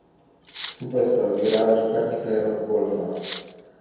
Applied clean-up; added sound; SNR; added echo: none; Cutlery, silverware; 3 dB; reverberation time 1.2 s.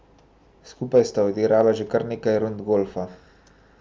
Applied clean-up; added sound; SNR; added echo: none; none; none; none.